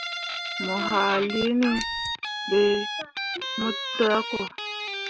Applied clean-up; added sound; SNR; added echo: none; Guitar + Scissors; 5 dB; none.